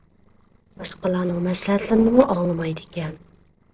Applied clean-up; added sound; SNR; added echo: neural separator model SepFormer DNS4.